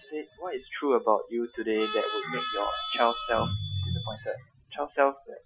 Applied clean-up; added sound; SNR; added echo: classical method Wiener filter.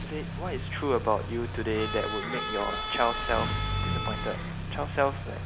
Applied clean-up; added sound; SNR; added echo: none; Bowed string instrument + Engine starting; 1 dB; none.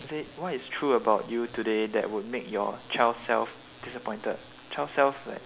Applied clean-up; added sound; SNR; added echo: none; none; none; none.